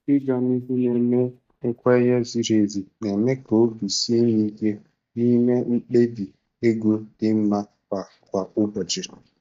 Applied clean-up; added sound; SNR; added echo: neural mask model DeepFilterNet 3.